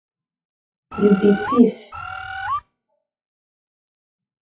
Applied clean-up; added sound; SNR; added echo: classical method WPE with log-MMSE.